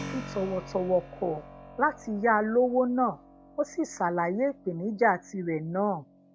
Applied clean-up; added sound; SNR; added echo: none; Keyboard (musical); 18 dB; none.